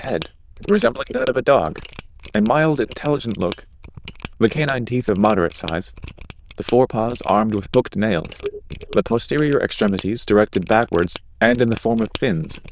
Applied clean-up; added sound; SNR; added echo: neural diffusion model UNIVERSE++.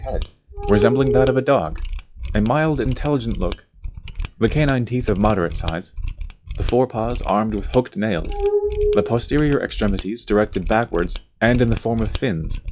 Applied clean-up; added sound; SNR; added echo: classical method log-MMSE.